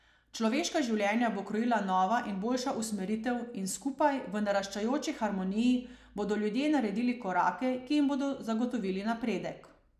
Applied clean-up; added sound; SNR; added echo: none; none; none; none.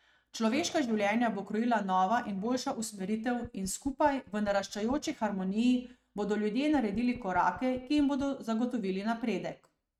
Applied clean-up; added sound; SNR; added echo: neural mask model RNNoise.